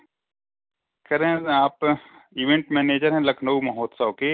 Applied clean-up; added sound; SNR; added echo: none; none; none; none.